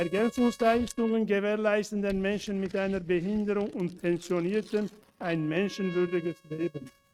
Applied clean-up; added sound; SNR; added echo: neural mask model RNNoise.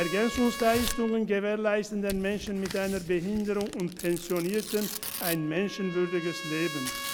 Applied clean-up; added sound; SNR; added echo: none; Tearing + Trumpet; 9 dB; none.